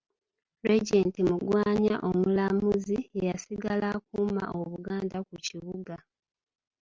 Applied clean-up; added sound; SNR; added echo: none; none; none; none.